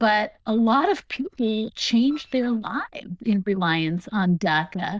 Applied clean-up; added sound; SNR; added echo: neural diffusion model UNIVERSE++.